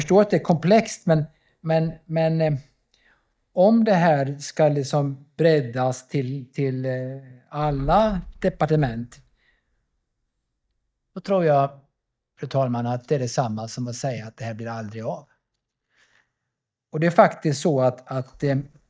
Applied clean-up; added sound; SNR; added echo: neural mask model DeepFilterNet 3.